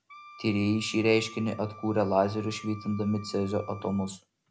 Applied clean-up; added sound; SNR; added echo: none; Wind instrument, woodwind instrument; 19 dB; none.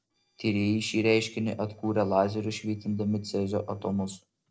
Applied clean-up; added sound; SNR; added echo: neural separator model SepFormer DNS4.